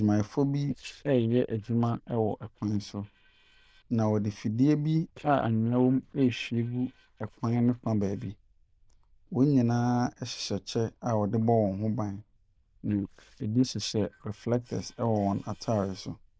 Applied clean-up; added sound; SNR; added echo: neural diffusion model UNIVERSE++.